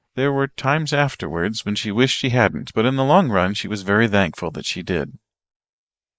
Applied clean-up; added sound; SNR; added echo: neural mask model Resemble Enhance denoiser.